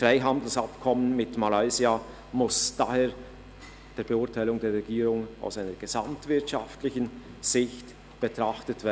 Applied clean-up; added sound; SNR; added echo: none; none; none; none.